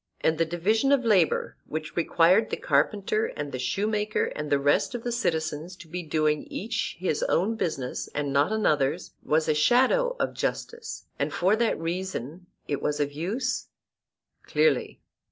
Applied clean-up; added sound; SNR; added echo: none; none; none; none.